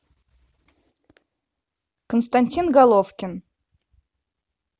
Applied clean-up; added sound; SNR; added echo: none; none; none; none.